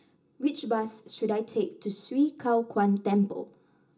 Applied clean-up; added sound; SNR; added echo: none; none; none; reverberation time 0.2 s.